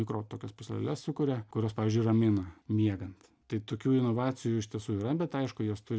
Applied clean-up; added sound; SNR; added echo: none; none; none; none.